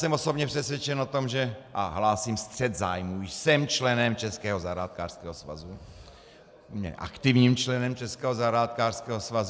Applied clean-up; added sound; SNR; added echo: none; none; none; none.